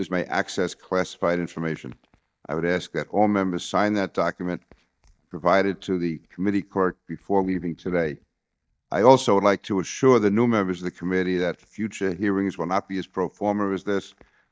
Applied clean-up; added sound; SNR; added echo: neural mask model DeepFilterNet 3.